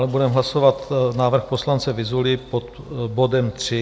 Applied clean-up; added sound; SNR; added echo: none; none; none; none.